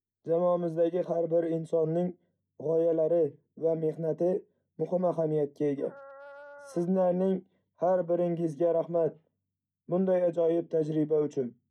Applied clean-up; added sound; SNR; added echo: none; Dog; 20 dB; none.